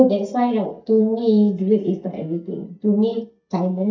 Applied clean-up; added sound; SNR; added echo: neural mask model DeepFilterNet 3.